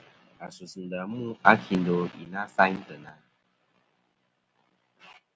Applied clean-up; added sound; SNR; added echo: none; none; none; none.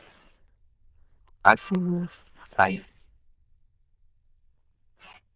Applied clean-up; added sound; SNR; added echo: neural diffusion model UNIVERSE++.